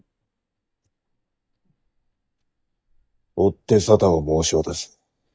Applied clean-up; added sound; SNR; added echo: neural mask model DeepFilterNet 3.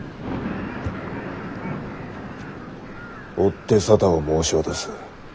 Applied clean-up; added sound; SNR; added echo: none; Thunder; 9 dB; none.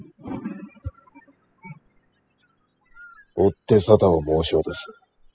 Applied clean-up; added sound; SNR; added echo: classical method spectral subtraction.